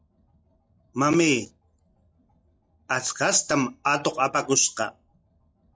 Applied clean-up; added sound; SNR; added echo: classical method log-MMSE.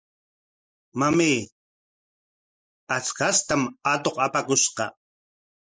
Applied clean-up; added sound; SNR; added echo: neural mask model Resemble Enhance denoiser.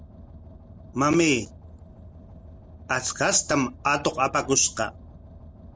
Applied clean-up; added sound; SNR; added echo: none; Car; 18 dB; none.